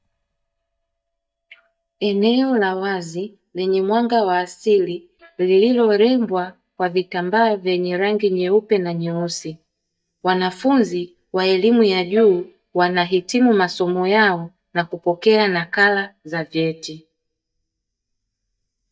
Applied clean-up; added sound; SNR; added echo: neural mask model DeepFilterNet 3.